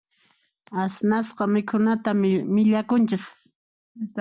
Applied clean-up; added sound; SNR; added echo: none; none; none; none.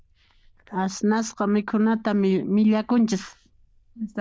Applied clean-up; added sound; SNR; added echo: neural diffusion model UNIVERSE++.